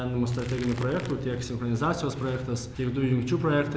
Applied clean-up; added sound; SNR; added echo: none; Crackle; 17 dB; none.